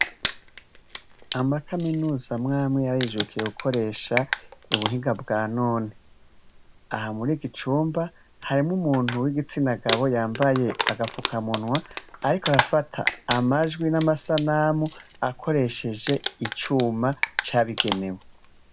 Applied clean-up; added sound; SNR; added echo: none; Crumpling, crinkling; 6 dB; none.